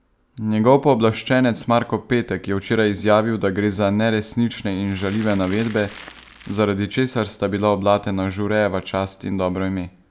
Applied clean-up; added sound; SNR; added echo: none; Crackle; 19 dB; none.